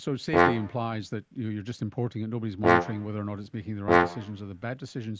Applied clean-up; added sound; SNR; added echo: none; Brass instrument; -5 dB; none.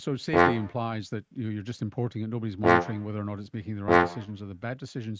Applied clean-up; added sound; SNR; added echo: neural mask model RNNoise.